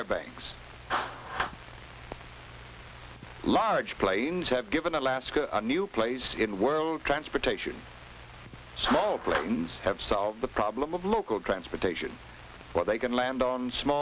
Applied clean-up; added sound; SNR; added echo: none; Clapping; 13 dB; none.